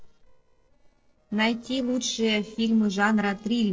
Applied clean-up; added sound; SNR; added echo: neural separator model SepFormer DNS4.